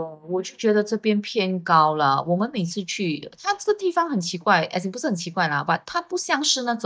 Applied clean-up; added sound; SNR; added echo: neural mask model DeepFilterNet 3.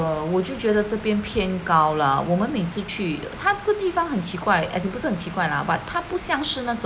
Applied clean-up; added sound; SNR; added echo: none; none; none; none.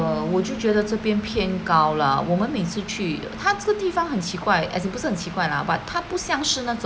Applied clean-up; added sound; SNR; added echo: none; Piano; 13 dB; none.